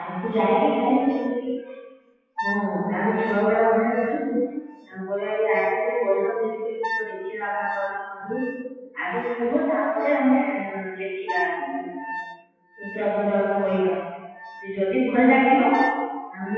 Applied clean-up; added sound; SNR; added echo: classical method WPE with log-MMSE.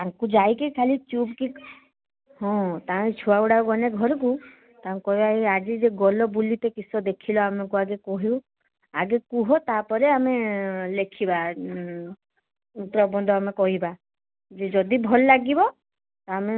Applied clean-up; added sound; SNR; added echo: none; none; none; none.